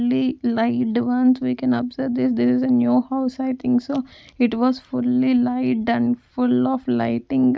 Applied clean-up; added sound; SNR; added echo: none; none; none; none.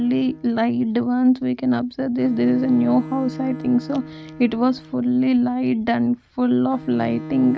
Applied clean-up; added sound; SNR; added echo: none; Bowed string instrument; 17 dB; none.